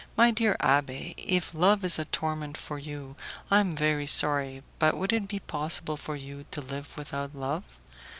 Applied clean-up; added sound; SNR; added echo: none; none; none; none.